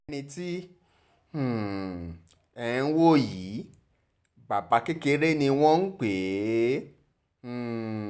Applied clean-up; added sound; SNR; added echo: none; none; none; none.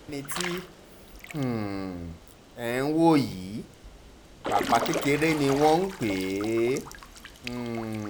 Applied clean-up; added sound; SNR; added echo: none; Drip / Trickle, dribble / Water / Splash, splatter; 10 dB; none.